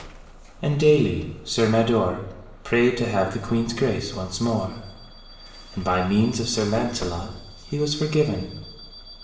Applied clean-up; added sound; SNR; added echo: none; Bus / Alarm; 18 dB; reverberation time 0.9 s.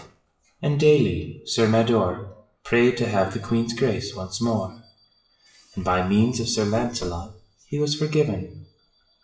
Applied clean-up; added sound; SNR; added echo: classical method WPE with log-MMSE.